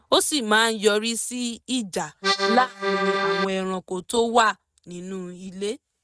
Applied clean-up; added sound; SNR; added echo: neural mask model RNNoise.